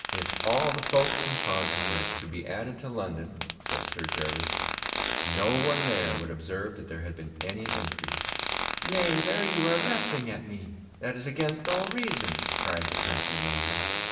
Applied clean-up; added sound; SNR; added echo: none; Fart; -2 dB; reverberation time 1.0 s.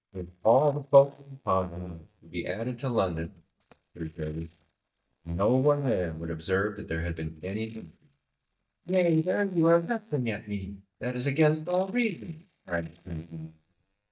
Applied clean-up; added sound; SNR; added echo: neural mask model DeepFilterNet 3.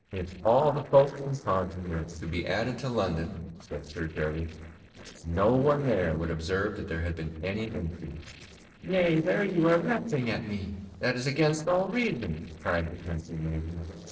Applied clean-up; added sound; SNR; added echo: neural separator model SepFormer DNS4.